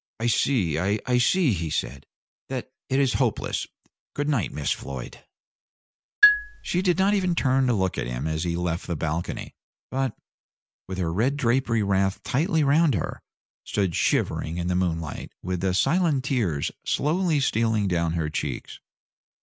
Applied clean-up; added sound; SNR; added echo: none; Marimba, xylophone; 1 dB; none.